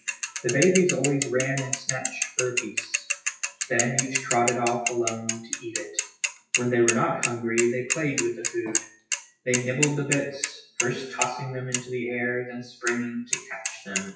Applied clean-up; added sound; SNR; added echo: classical method WPE with log-MMSE.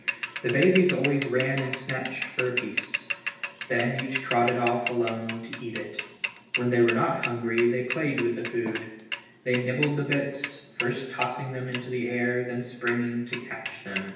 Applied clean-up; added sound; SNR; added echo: none; Mechanisms / Bicycle; 3 dB; reverberation time 0.9 s.